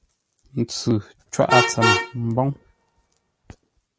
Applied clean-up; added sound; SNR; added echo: none; Vehicle horn, car horn, honking; 2 dB; none.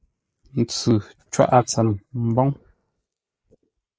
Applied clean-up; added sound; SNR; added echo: neural mask model Resemble Enhance denoiser.